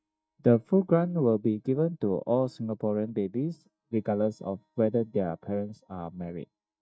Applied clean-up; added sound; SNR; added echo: neural mask model DeepFilterNet 3.